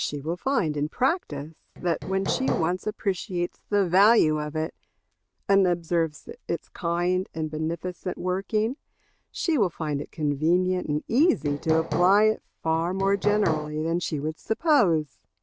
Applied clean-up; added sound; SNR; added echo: none; Hammer; 7 dB; none.